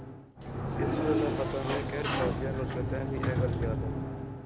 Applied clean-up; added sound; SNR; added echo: none; Sliding door; -5 dB; none.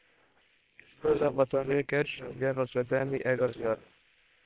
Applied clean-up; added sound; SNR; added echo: neural separator model SepFormer WHAM!.